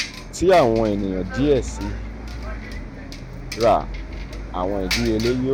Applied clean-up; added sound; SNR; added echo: none; Bus; 8 dB; none.